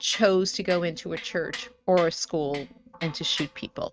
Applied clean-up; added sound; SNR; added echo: neural mask model RNNoise.